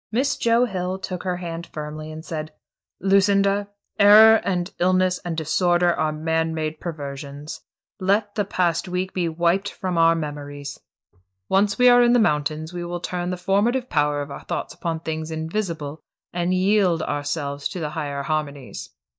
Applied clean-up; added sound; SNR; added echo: neural mask model DeepFilterNet 3.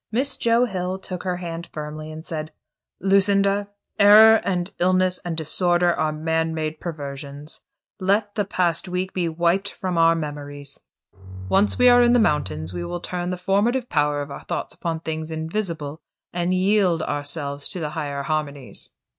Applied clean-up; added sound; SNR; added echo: neural mask model RNNoise.